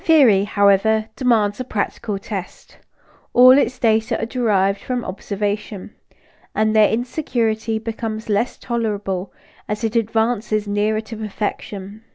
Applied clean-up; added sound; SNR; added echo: none; none; none; none.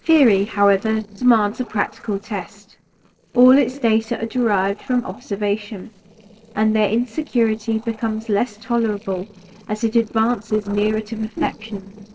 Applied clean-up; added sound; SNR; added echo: neural separator model SepFormer DNS4.